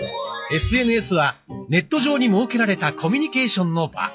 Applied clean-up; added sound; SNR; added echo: classical method WPE with log-MMSE.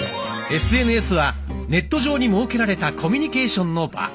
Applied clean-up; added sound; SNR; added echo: none; Bowed string instrument; 9 dB; reverberation time 0.3 s.